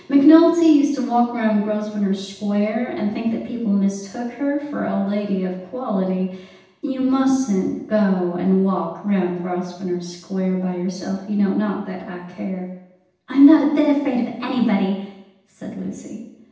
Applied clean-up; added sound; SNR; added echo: none; none; none; reverberation time 0.9 s.